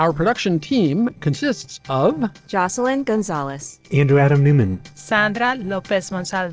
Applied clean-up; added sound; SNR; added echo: neural separator model SepFormer DNS4.